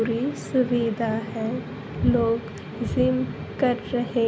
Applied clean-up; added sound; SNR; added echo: none; none; none; none.